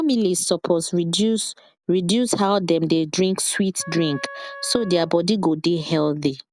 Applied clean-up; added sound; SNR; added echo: none; Wind instrument, woodwind instrument; 18 dB; none.